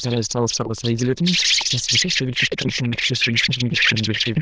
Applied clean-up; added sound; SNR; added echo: neural diffusion model UNIVERSE++.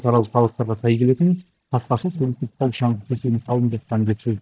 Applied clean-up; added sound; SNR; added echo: neural mask model DeepFilterNet 3.